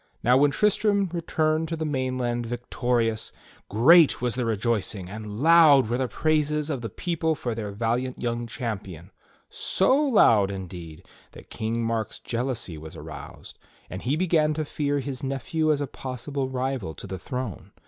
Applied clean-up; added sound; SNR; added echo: none; none; none; none.